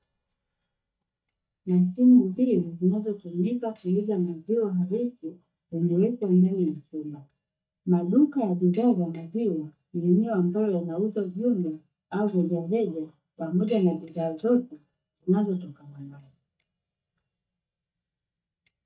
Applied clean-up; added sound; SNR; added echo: neural mask model DeepFilterNet 3.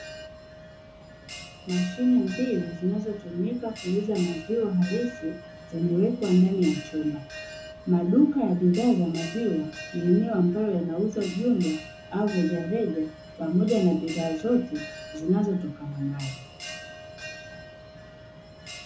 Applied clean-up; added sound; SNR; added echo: none; Bell; 16 dB; reverberation time 0.3 s.